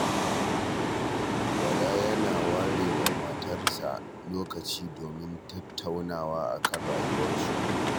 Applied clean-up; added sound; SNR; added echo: none; Mechanical fan; -4 dB; none.